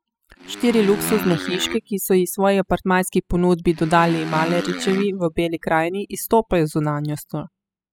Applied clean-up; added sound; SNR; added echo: classical method spectral subtraction.